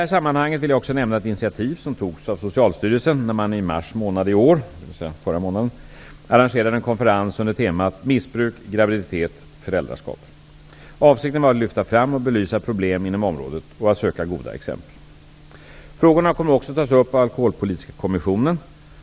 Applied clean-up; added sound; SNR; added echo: none; none; none; none.